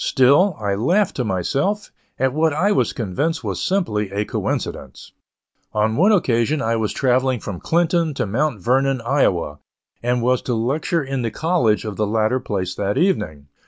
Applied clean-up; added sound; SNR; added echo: none; none; none; none.